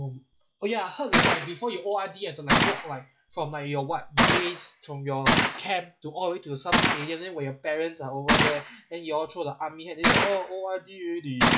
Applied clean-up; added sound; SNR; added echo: classical method log-MMSE.